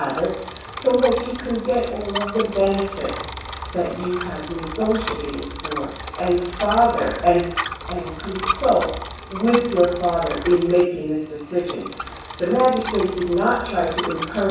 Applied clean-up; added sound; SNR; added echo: none; Bicycle; 9 dB; reverberation time 0.7 s.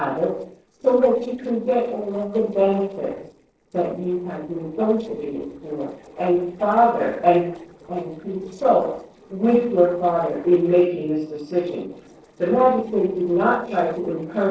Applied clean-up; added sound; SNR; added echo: neural separator model SepFormer DNS4.